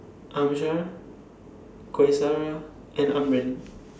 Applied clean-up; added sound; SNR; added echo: none; none; none; none.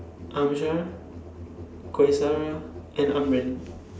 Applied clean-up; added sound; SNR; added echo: none; Musical instrument; 15 dB; none.